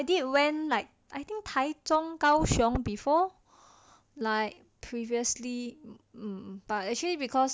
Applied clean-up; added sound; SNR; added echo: none; none; none; none.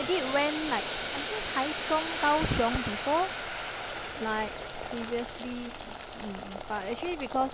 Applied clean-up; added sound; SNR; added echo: none; Boiling; 2 dB; none.